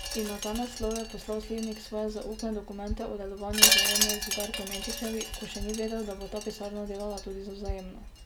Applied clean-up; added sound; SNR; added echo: none; Wind chime; -3 dB; none.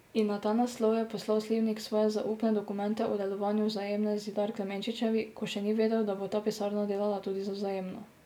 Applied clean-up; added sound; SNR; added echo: none; none; none; none.